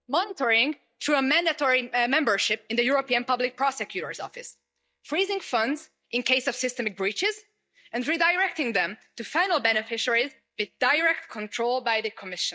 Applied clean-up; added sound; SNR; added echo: neural mask model DeepFilterNet 3.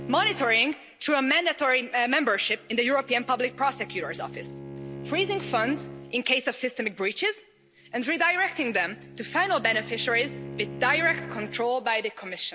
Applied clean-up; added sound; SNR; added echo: none; Bowed string instrument; 15 dB; none.